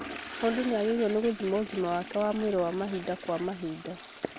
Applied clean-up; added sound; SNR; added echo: none; Toilet flush; 12 dB; none.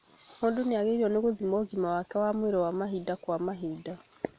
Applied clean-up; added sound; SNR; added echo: none; none; none; none.